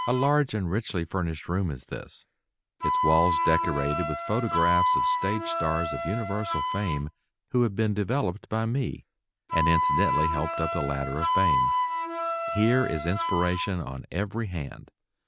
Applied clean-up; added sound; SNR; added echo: none; Wind instrument, woodwind instrument; 1 dB; none.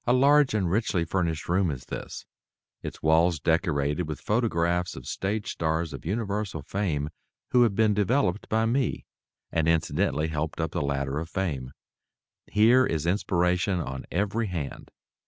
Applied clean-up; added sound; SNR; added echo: none; none; none; none.